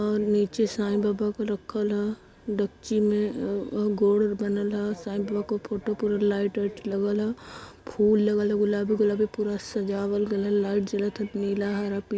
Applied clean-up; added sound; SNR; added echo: none; none; none; none.